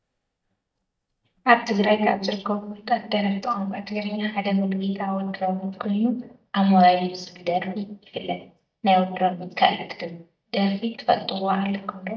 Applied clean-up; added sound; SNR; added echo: neural mask model DeepFilterNet 3.